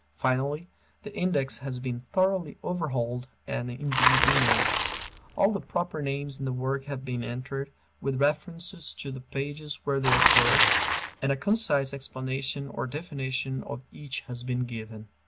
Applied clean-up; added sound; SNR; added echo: none; Bicycle; 2 dB; none.